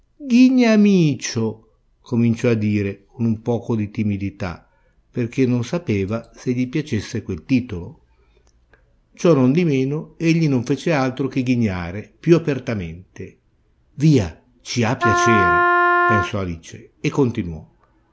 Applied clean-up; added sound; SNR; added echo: none; Wind instrument, woodwind instrument; -3 dB; none.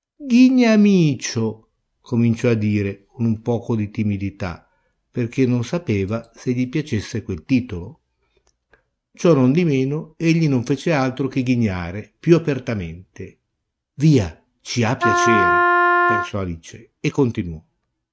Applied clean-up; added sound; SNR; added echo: neural mask model RNNoise.